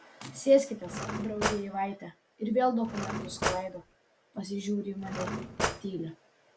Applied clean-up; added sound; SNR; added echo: none; Cutlery, silverware / Drawer open or close; 3 dB; none.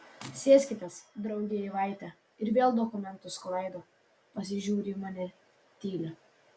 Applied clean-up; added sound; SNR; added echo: none; none; none; none.